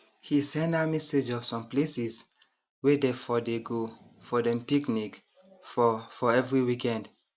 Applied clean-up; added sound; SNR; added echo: none; none; none; none.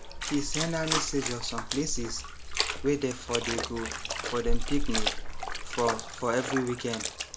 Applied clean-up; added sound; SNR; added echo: none; Dog + Trickle, dribble / Splash, splatter; -1 dB; none.